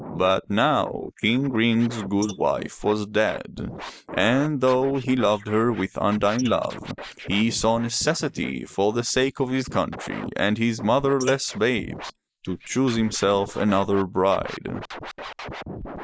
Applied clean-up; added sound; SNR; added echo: neural mask model Resemble Enhance denoiser.